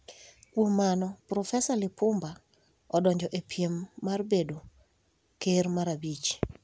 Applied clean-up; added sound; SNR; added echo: none; none; none; none.